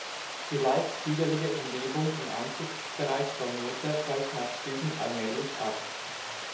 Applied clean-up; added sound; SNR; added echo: none; Water; 5 dB; reverberation time 0.8 s.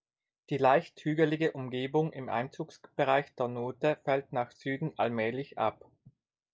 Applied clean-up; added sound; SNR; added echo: none; none; none; none.